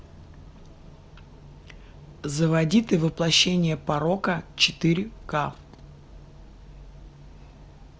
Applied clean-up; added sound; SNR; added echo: none; none; none; none.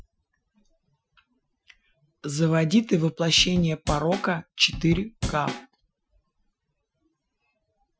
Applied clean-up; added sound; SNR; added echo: classical method Wiener filter.